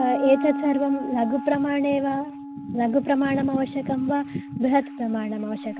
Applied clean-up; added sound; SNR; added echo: none; Wind instrument, woodwind instrument; 9 dB; none.